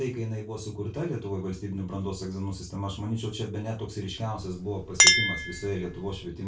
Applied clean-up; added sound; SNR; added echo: none; Chink, clink; -2 dB; reverberation time 0.2 s.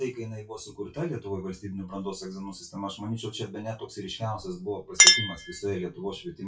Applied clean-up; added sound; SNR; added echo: classical method WPE with log-MMSE.